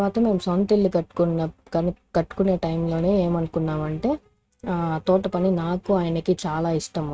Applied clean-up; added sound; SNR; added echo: neural mask model RNNoise.